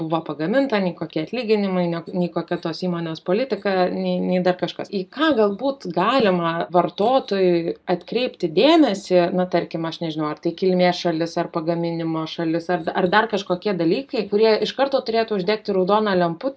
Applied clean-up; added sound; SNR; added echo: neural mask model Resemble Enhance denoiser.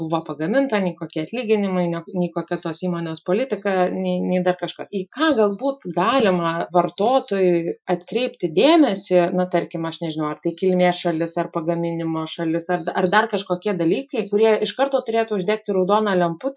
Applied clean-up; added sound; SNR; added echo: classical method Wiener filter.